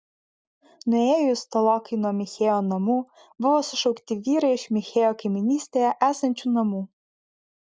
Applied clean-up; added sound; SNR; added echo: none; none; none; none.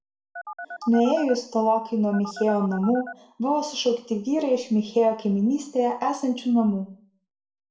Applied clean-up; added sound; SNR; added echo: none; Telephone; 13 dB; reverberation time 0.4 s.